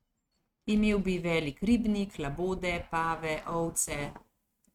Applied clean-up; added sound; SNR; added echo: neural mask model RNNoise.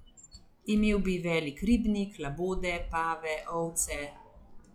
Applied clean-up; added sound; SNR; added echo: classical method log-MMSE.